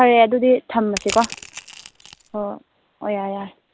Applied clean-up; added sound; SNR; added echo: none; Crushing; 13 dB; none.